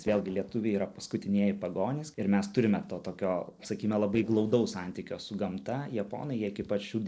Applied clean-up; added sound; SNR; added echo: neural separator model SepFormer DNS4.